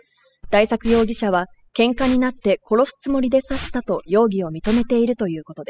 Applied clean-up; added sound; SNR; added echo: classical method spectral subtraction.